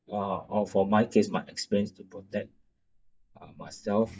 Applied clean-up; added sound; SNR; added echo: neural mask model DeepFilterNet 3.